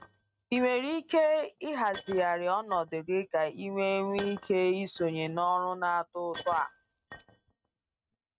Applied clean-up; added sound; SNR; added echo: neural mask model RNNoise.